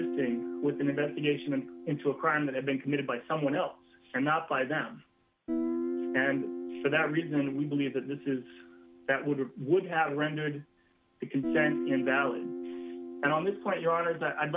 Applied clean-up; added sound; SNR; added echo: none; Guitar; 7 dB; none.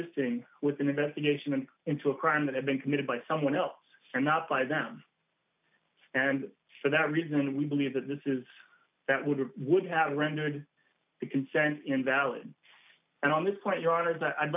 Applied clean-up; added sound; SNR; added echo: none; none; none; none.